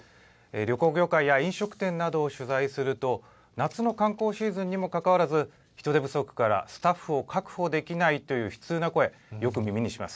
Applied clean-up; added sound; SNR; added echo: none; none; none; none.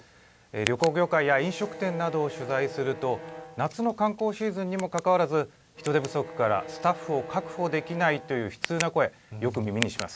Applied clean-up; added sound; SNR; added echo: none; Tick + Bowed string instrument; 12 dB; none.